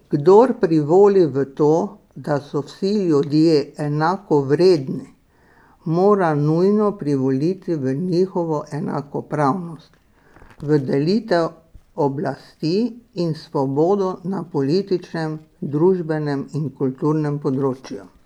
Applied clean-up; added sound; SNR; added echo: none; none; none; none.